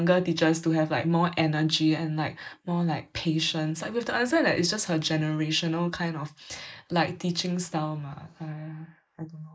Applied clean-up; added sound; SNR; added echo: neural mask model Resemble Enhance denoiser.